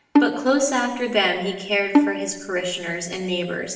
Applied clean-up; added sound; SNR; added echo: none; Bowed string instrument; 2 dB; reverberation time 1.0 s.